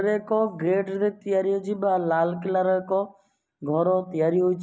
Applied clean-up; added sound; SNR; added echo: none; none; none; none.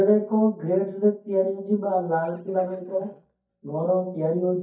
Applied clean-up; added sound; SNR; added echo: neural mask model DeepFilterNet 3.